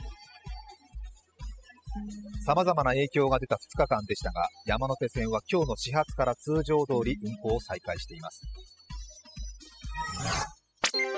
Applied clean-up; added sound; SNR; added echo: classical method spectral subtraction.